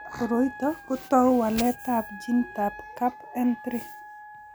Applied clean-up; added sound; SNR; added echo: none; Wind instrument, woodwind instrument; 17 dB; none.